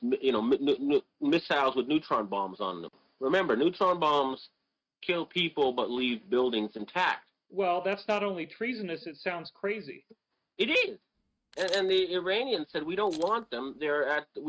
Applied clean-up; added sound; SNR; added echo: neural mask model RNNoise.